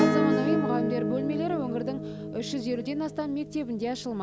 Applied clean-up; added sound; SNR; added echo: none; Acoustic guitar / Strum; -1 dB; none.